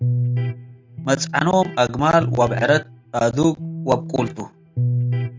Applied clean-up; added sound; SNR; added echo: none; Electric guitar; 4 dB; none.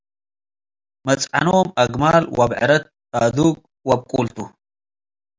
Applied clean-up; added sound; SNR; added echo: none; none; none; none.